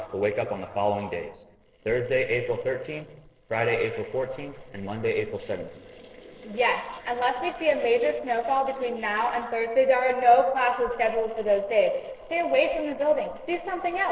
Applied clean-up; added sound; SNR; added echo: neural separator model SepFormer DNS4.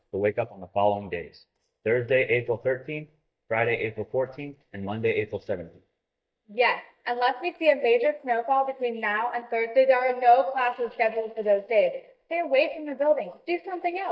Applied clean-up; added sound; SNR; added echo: neural mask model DeepFilterNet 3.